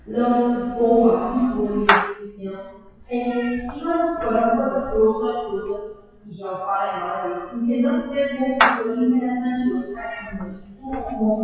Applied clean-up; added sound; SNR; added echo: classical method WPE with log-MMSE.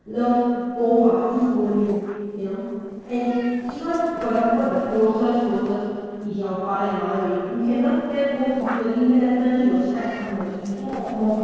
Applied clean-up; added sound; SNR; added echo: neural separator model SepFormer DNS4.